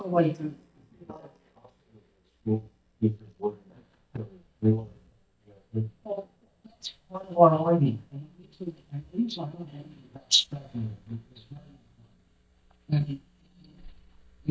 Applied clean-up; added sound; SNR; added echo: neural mask model DeepFilterNet 3.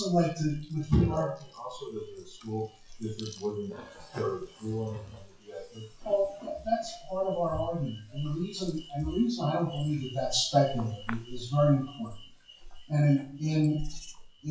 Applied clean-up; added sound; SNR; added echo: classical method WPE with log-MMSE.